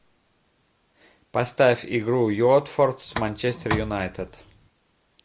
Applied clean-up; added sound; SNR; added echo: none; Tick; 9 dB; none.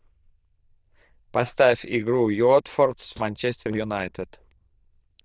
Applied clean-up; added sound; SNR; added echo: neural diffusion model UNIVERSE++.